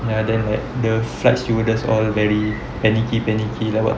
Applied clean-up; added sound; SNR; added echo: none; none; none; none.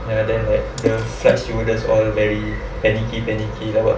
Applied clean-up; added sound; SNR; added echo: none; Water / Splash, splatter; 14 dB; reverberation time 0.3 s.